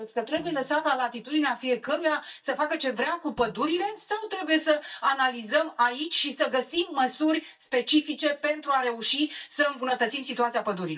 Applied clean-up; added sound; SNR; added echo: neural mask model DeepFilterNet 3.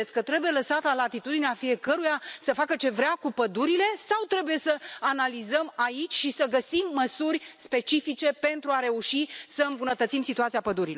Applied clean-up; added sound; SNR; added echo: none; none; none; none.